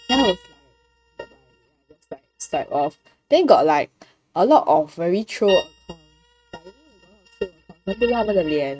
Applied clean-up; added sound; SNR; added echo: neural mask model RNNoise.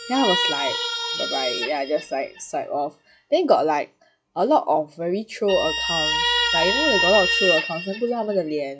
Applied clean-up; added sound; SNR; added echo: classical method log-MMSE.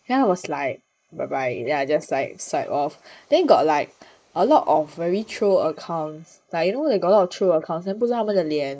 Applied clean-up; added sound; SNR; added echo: neural mask model Resemble Enhance denoiser.